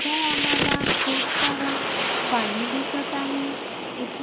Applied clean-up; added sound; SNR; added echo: none; Fire; -4 dB; reverberation time 0.6 s.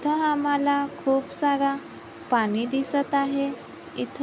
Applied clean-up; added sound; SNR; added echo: none; none; none; none.